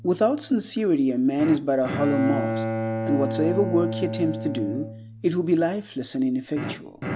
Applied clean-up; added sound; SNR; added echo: none; Bowed string instrument; 7 dB; none.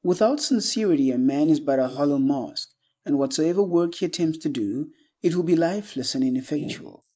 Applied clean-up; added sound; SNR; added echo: neural mask model Resemble Enhance denoiser.